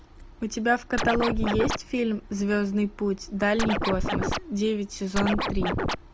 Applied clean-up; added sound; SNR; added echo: none; Scratching (performance technique); 0 dB; none.